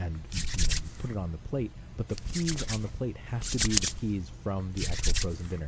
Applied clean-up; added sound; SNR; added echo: none; Hands; -2 dB; none.